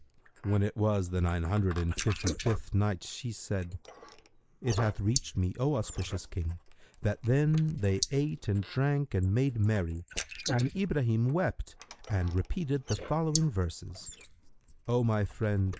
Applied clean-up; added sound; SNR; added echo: neural mask model Resemble Enhance denoiser.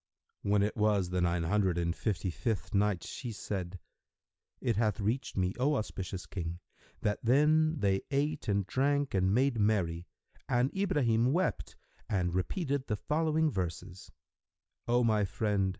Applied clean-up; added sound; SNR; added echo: none; none; none; none.